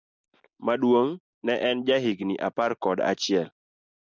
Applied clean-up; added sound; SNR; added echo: neural mask model Resemble Enhance denoiser.